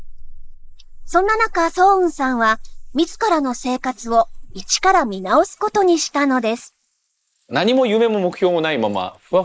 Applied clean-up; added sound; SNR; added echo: neural mask model Resemble Enhance denoiser.